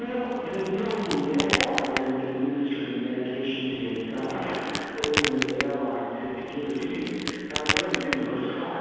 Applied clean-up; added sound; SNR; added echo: none; Crack; 4 dB; reverberation time 2.1 s.